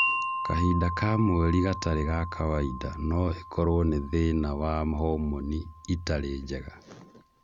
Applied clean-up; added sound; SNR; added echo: none; Wind chime; 9 dB; none.